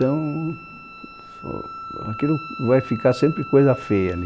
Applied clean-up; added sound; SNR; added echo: none; Wind instrument, woodwind instrument; 14 dB; none.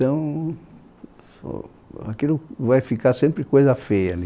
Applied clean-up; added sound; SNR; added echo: none; none; none; none.